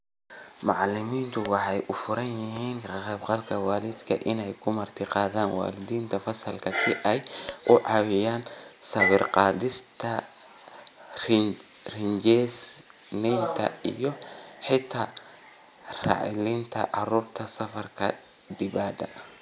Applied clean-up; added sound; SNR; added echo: none; Tap / Glass; 15 dB; none.